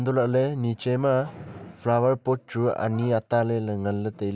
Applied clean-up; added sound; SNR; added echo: none; none; none; none.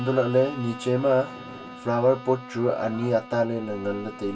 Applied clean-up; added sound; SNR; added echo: none; Bowed string instrument; 16 dB; reverberation time 0.2 s.